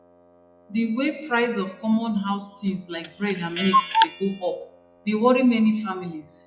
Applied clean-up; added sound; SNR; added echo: classical method log-MMSE.